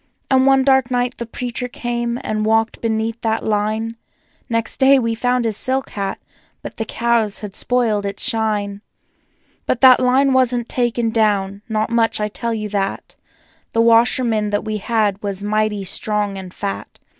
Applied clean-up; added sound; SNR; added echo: none; none; none; none.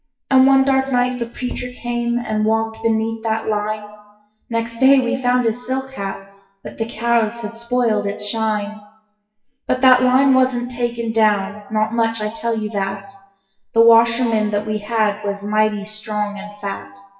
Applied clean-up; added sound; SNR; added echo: classical method WPE with log-MMSE.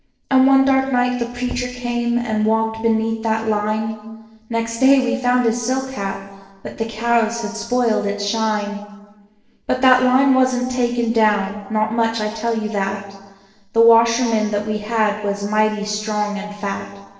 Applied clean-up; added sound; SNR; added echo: neural separator model SepFormer DNS4.